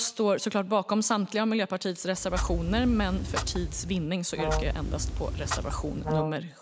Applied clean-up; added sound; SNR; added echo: none; Clock + Brass instrument; 2 dB; none.